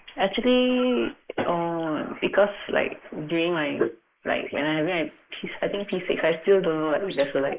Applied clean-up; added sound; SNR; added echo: neural mask model Resemble Enhance denoiser.